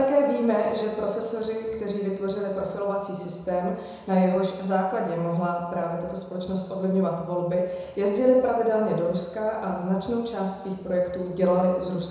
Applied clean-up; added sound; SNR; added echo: none; none; none; reverberation time 1.0 s.